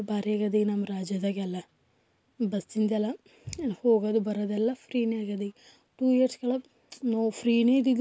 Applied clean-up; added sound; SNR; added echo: none; none; none; none.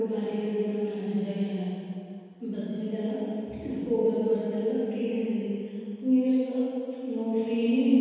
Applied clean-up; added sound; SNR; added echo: none; none; none; reverberation time 2.1 s.